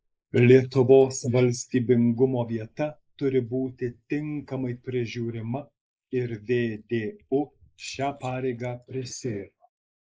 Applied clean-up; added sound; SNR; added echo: neural mask model Resemble Enhance denoiser.